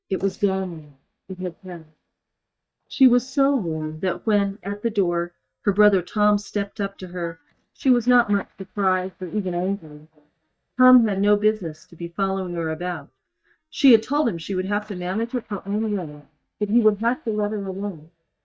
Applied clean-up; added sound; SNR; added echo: neural mask model DeepFilterNet 3.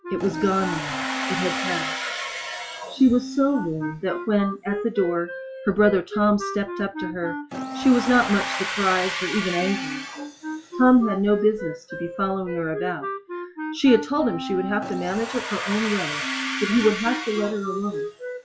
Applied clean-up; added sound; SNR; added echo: classical method log-MMSE.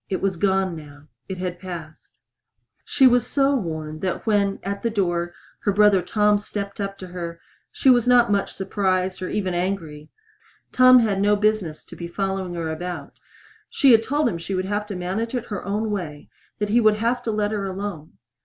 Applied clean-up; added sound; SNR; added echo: none; none; none; none.